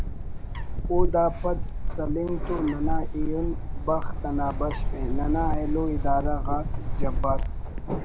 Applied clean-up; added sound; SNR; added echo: none; Bird; -3 dB; none.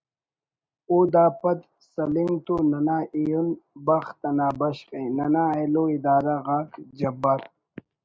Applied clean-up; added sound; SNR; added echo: none; none; none; none.